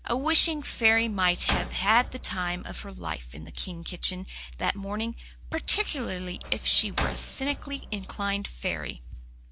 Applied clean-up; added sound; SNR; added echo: none; Slam; 9 dB; none.